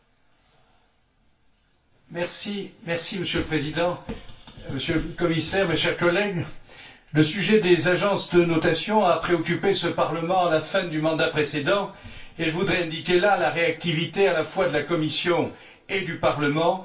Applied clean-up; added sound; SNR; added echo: none; none; none; reverberation time 0.3 s.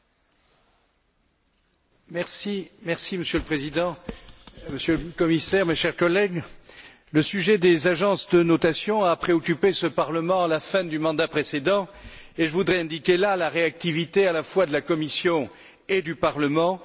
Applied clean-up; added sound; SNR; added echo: none; none; none; none.